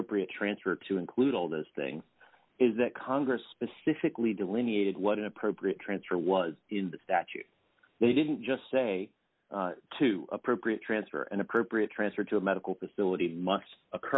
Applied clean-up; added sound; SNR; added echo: none; none; none; none.